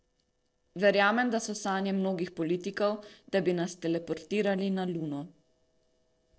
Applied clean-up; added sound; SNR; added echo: neural separator model SepFormer DNS4.